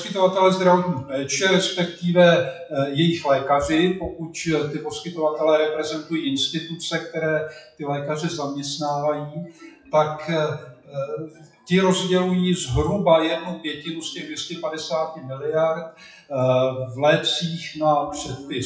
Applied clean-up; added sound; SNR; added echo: classical method WPE with log-MMSE.